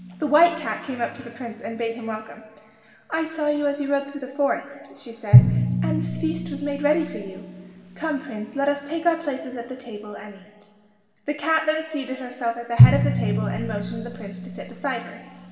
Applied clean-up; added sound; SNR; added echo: none; Drum; -1 dB; reverberation time 2.0 s.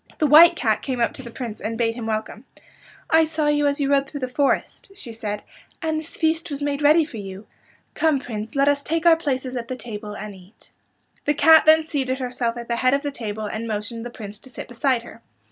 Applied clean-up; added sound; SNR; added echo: none; none; none; none.